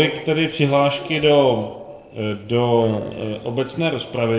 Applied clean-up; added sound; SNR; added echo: neural separator model SepFormer DNS4.